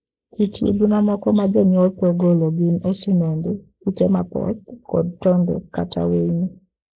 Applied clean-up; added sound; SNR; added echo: neural mask model Resemble Enhance denoiser.